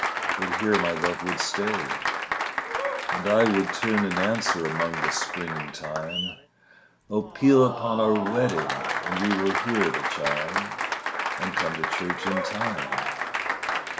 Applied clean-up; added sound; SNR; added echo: none; Applause; 1 dB; none.